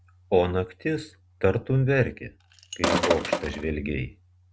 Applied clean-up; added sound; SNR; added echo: none; Sink (filling or washing); 1 dB; none.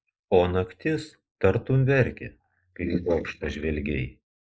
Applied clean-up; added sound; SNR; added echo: neural mask model Resemble Enhance denoiser.